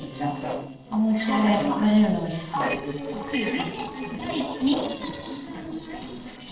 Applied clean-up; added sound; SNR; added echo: neural separator model SepFormer DNS4.